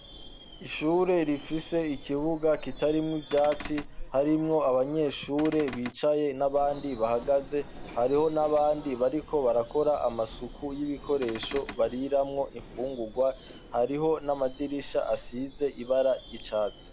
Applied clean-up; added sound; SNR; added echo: none; Cupboard open or close / Door + Screech / Subway, metro, underground; 14 dB; none.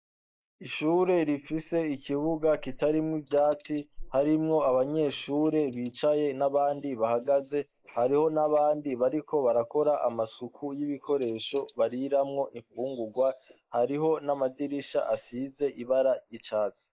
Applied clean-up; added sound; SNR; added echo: neural mask model Resemble Enhance denoiser.